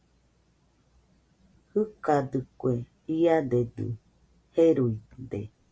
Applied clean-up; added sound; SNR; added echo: none; none; none; none.